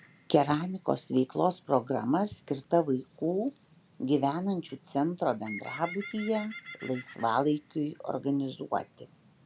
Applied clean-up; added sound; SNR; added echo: none; Bird; 20 dB; none.